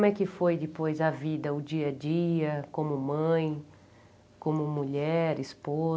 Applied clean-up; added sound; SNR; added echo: none; none; none; none.